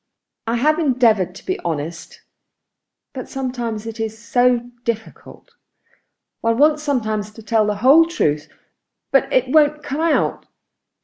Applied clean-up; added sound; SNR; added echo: none; none; none; none.